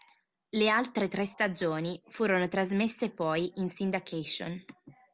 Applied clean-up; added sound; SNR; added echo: none; none; none; none.